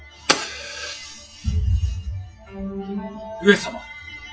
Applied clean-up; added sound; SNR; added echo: classical method WPE with log-MMSE.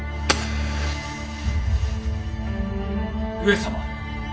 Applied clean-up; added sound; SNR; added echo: none; Fire; 7 dB; reverberation time 0.2 s.